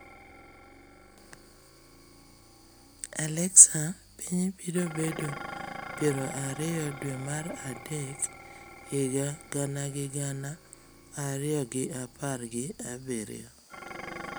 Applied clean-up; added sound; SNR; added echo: none; Dishes, pots, and pans; 15 dB; none.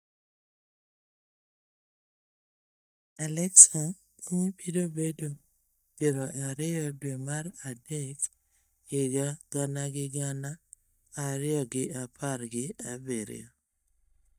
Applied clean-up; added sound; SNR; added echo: neural mask model DeepFilterNet 3.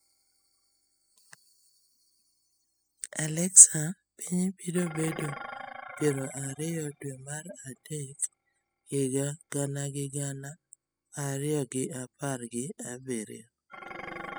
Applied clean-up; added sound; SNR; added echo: classical method spectral subtraction.